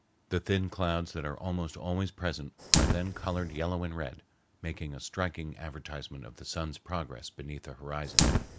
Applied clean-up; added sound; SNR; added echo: none; Fire; 0 dB; none.